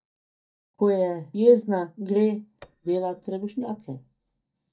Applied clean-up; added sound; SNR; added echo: neural mask model DeepFilterNet 3.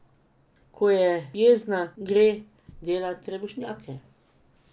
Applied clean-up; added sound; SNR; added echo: none; none; none; none.